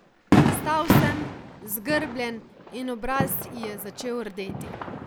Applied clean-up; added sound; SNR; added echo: none; Fireworks; -4 dB; none.